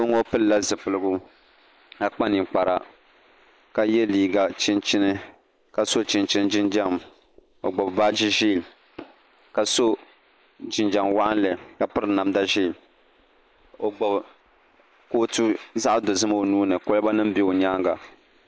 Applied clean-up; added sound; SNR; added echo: neural mask model Resemble Enhance denoiser.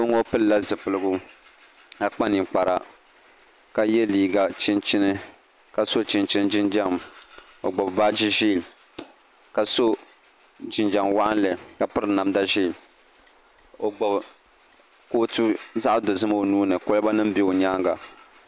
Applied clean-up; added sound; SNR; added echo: none; none; none; none.